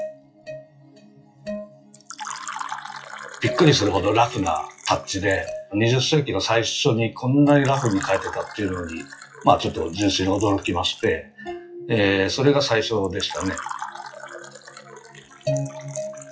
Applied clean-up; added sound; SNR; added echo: classical method WPE with log-MMSE.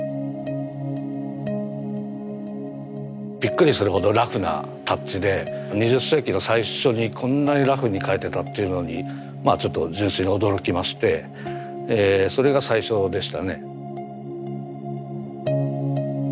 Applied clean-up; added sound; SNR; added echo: none; none; none; none.